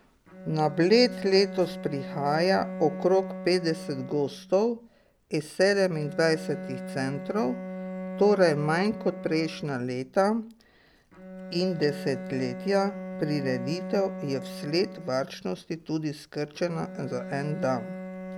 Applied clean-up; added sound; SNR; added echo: none; Bowed string instrument; 11 dB; none.